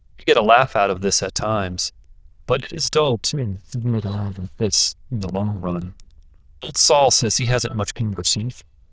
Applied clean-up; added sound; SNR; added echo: neural diffusion model UNIVERSE++.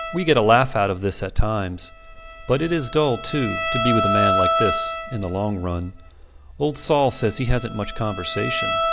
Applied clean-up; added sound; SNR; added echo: none; Bowed string instrument; 5 dB; none.